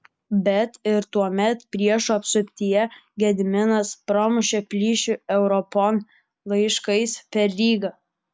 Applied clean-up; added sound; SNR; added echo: none; none; none; none.